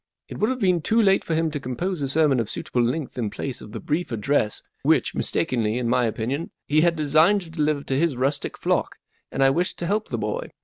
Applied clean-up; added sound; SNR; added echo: none; none; none; none.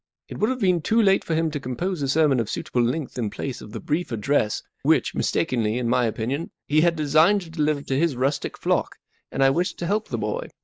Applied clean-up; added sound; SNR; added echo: neural mask model Resemble Enhance denoiser.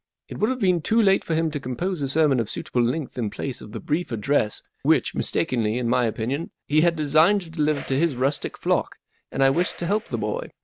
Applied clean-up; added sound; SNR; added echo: none; Whoosh, swoosh, swish; 19 dB; none.